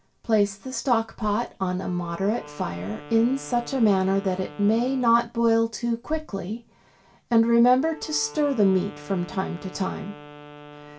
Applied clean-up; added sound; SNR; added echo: none; Wind instrument, woodwind instrument; 19 dB; reverberation time 0.2 s.